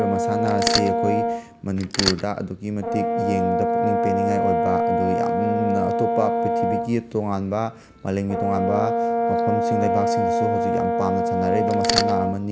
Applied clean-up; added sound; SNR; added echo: none; Mechanisms + Brass instrument; -3 dB; none.